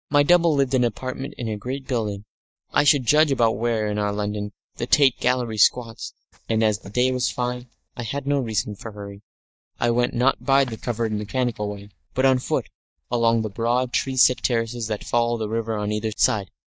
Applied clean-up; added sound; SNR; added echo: neural mask model DeepFilterNet 3.